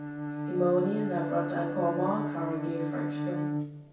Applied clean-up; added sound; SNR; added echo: none; Bowed string instrument; 2 dB; reverberation time 0.7 s.